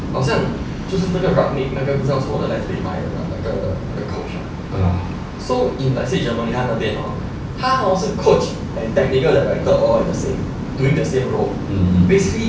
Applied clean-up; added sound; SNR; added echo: none; Waves, surf; 8 dB; reverberation time 0.3 s.